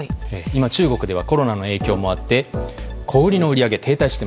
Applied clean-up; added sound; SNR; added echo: none; none; none; none.